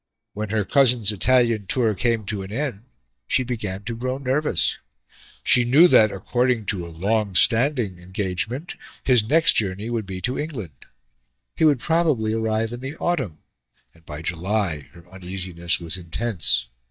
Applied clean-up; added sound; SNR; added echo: neural mask model DeepFilterNet 3.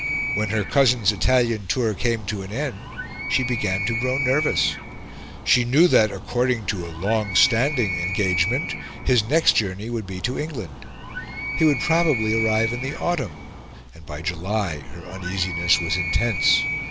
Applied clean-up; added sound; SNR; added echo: none; Animal; 7 dB; none.